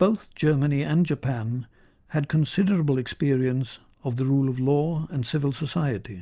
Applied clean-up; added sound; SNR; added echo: none; none; none; none.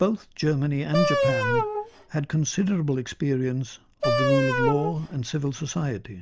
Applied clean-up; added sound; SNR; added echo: none; Wind instrument, woodwind instrument; 0 dB; none.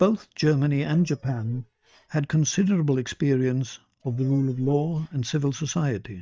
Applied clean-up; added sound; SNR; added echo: neural mask model DeepFilterNet 3.